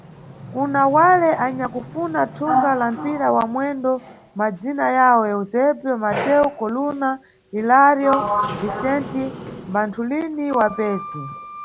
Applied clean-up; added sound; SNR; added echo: none; Sliding door; 10 dB; none.